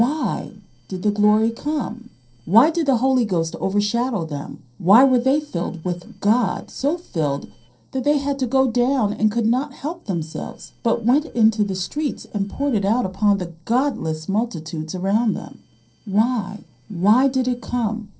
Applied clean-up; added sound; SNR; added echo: neural separator model SepFormer DNS4.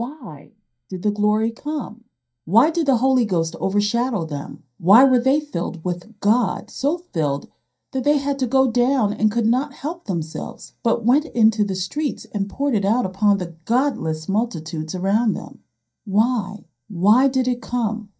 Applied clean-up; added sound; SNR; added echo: neural mask model DeepFilterNet 3.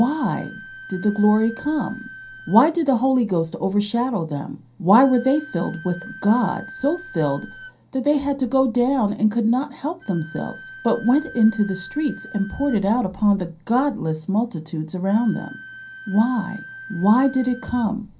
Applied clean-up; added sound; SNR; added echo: none; Wind instrument, woodwind instrument; 19 dB; reverberation time 0.3 s.